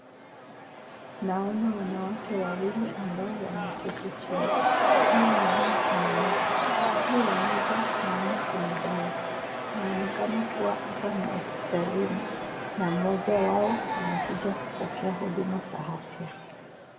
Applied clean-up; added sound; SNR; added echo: none; Crowd / Cheering; -2 dB; reverberation time 1.2 s.